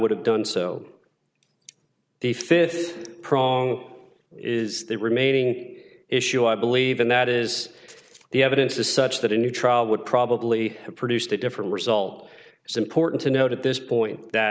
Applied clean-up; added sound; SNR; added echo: none; none; none; none.